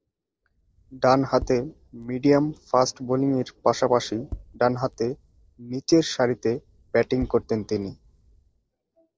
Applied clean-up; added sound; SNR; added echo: neural separator model SepFormer DNS4.